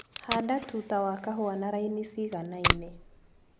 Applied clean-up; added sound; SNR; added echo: none; Packing tape, duct tape; 1 dB; none.